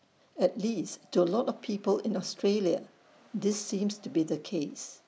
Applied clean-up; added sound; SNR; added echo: none; none; none; none.